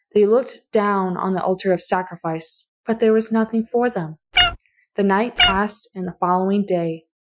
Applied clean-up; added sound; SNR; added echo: classical method Wiener filter.